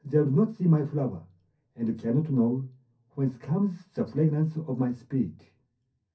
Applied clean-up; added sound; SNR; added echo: none; none; none; reverberation time 0.3 s.